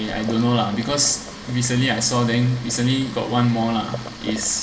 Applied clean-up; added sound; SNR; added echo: none; Boiling; 15 dB; reverberation time 1.3 s.